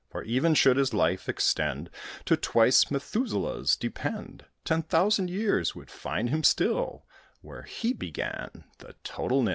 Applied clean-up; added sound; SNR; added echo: none; none; none; none.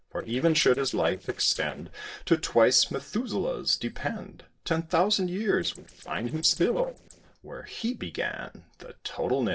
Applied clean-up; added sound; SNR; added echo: neural separator model SepFormer DNS4.